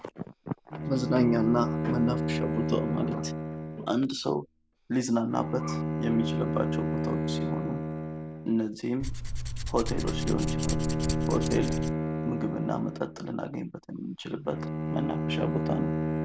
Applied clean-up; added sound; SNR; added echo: none; Bowed string instrument + Tools; 0 dB; none.